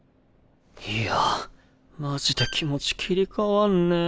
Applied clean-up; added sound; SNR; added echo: none; Bowed string instrument; 11 dB; none.